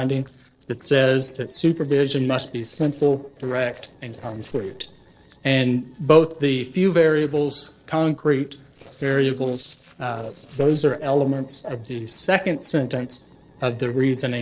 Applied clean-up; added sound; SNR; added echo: neural separator model SepFormer DNS4.